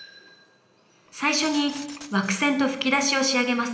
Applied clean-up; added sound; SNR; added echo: none; Glass; 19 dB; reverberation time 0.8 s.